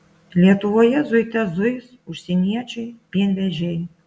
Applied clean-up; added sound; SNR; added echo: none; none; none; none.